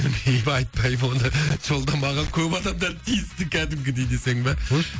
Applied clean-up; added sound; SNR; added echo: none; none; none; none.